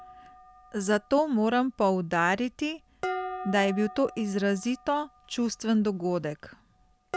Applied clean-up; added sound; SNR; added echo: none; Dishes, pots, and pans; 14 dB; none.